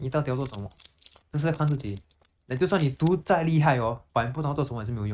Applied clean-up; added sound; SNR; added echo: neural mask model RNNoise.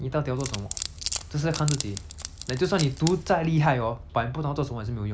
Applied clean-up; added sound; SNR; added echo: none; Wood; 10 dB; none.